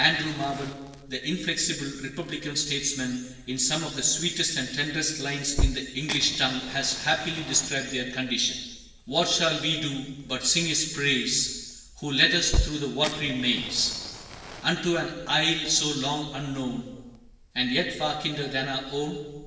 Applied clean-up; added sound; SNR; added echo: none; Fire; 10 dB; reverberation time 1.2 s.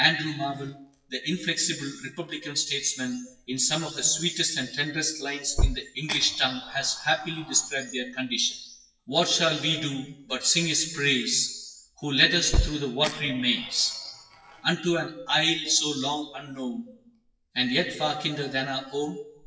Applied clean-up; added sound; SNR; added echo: classical method WPE with log-MMSE.